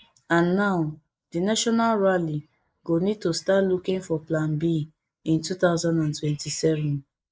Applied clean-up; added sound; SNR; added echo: neural mask model Resemble Enhance denoiser.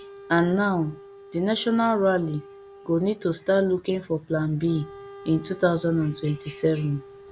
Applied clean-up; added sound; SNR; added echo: none; Wind instrument, woodwind instrument; 20 dB; none.